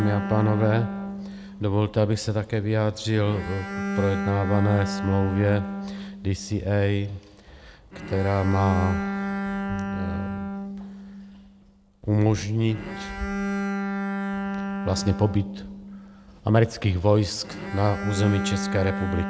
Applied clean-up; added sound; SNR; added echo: none; Bowed string instrument; 6 dB; none.